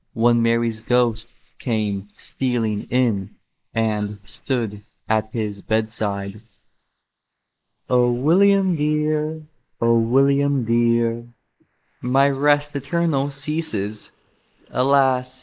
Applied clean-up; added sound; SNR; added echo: neural mask model Resemble Enhance denoiser.